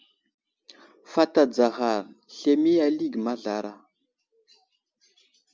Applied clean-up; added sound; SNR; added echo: none; none; none; none.